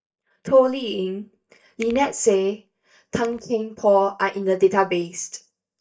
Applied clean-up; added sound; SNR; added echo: neural mask model DeepFilterNet 3.